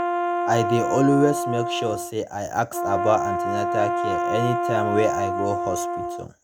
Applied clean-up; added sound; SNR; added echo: none; Brass instrument; 1 dB; none.